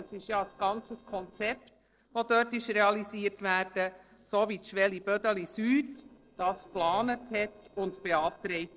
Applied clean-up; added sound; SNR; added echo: neural separator model SepFormer DNS4.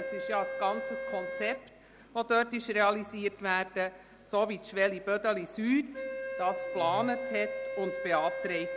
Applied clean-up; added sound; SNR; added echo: none; Wind instrument, woodwind instrument; 7 dB; none.